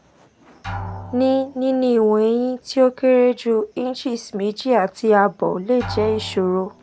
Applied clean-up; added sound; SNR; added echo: none; Drum; 17 dB; none.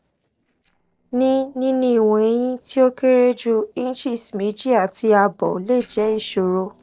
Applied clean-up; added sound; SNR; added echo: neural separator model SepFormer DNS4.